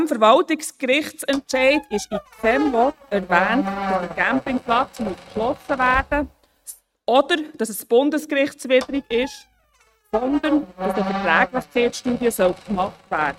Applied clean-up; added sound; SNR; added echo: neural mask model RNNoise.